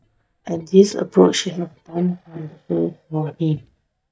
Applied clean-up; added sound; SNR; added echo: neural mask model DeepFilterNet 3.